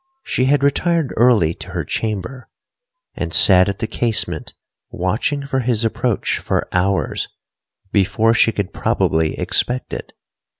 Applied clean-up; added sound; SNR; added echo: none; none; none; none.